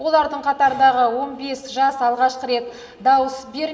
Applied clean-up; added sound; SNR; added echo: none; none; none; reverberation time 1.9 s.